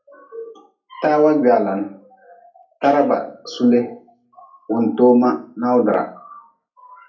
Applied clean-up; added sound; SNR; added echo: none; none; none; reverberation time 0.3 s.